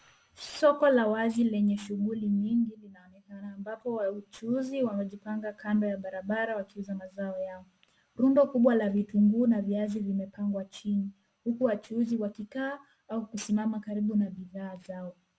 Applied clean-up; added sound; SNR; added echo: none; none; none; none.